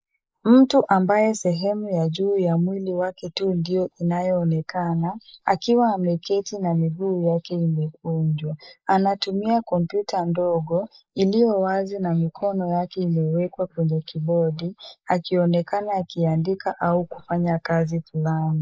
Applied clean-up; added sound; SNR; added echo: neural mask model Resemble Enhance denoiser.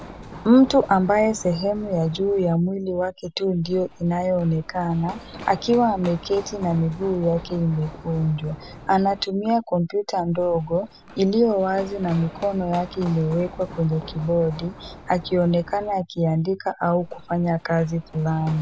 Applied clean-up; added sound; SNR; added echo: none; Run; 18 dB; none.